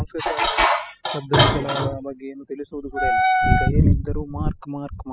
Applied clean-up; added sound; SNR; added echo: classical method spectral subtraction.